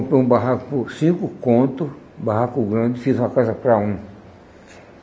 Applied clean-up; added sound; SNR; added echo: none; none; none; none.